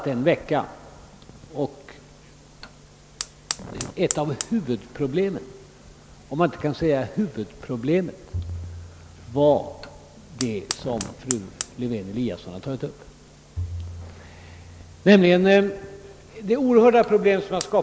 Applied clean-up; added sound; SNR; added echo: none; Bowed string instrument + Fire; 14 dB; none.